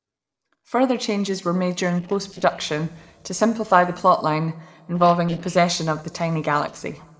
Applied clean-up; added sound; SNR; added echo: neural separator model SepFormer DNS4.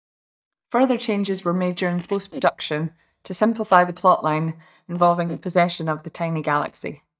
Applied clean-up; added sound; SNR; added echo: neural mask model DeepFilterNet 3.